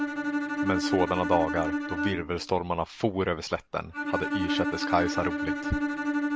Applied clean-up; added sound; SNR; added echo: none; Bowed string instrument; 1 dB; none.